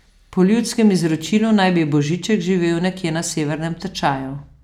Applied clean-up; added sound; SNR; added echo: none; none; none; none.